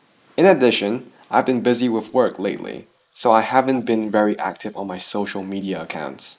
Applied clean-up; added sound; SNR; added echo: neural mask model Resemble Enhance denoiser.